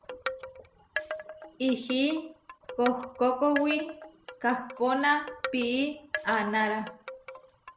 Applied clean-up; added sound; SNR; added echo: none; Wind chime; 10 dB; none.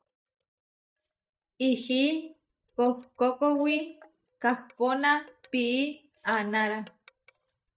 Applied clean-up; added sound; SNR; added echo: neural mask model DeepFilterNet 3.